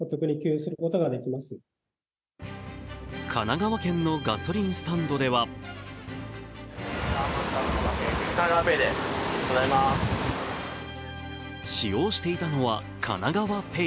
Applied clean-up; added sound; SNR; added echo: none; none; none; none.